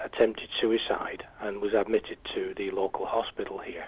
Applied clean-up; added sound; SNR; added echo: none; none; none; none.